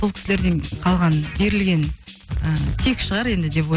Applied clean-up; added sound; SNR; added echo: none; none; none; none.